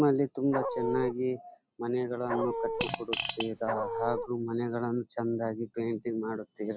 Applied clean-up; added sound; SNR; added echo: none; Dog + Fart; 2 dB; none.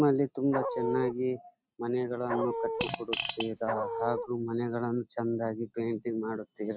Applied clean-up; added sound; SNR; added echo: neural mask model RNNoise.